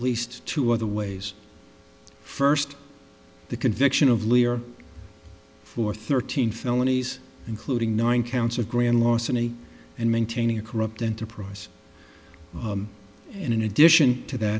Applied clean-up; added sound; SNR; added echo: none; none; none; none.